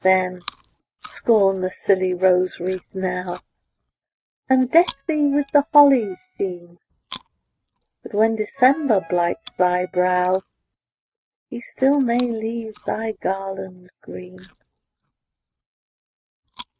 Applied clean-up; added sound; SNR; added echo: neural mask model RNNoise.